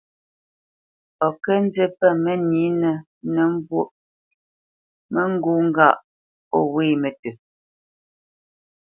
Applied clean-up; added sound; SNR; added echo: none; none; none; none.